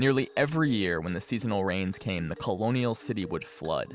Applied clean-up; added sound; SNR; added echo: none; none; none; none.